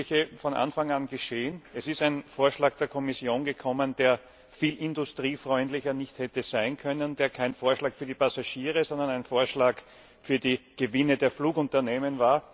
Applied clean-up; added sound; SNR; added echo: none; none; none; none.